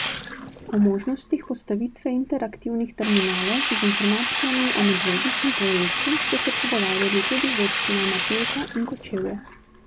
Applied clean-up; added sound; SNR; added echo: none; Sink (filling or washing); -1 dB; none.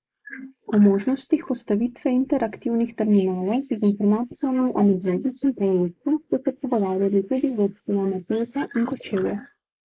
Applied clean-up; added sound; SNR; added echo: neural mask model Resemble Enhance denoiser.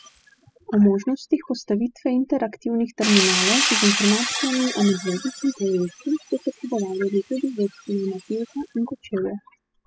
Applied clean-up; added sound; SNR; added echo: classical method spectral subtraction.